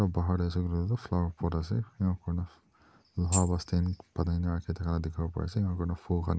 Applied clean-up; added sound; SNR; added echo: neural mask model Resemble Enhance denoiser.